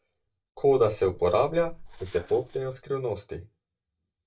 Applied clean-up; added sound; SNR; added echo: neural mask model DeepFilterNet 3.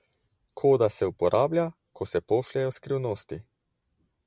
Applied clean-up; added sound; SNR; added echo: none; none; none; none.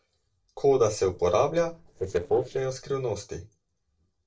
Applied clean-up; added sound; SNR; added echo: neural separator model SepFormer DNS4.